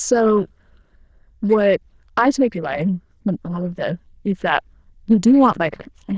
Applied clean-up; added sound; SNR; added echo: neural diffusion model UNIVERSE++.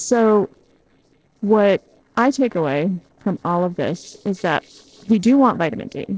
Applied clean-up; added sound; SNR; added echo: neural separator model SepFormer DNS4.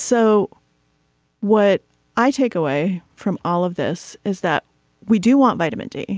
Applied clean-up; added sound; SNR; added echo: none; none; none; none.